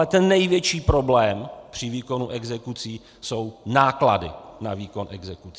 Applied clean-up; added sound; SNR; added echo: none; none; none; none.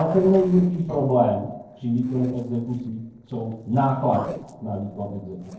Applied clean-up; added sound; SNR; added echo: neural separator model SepFormer DNS4.